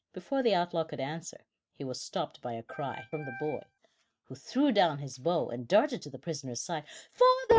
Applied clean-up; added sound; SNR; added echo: neural mask model RNNoise.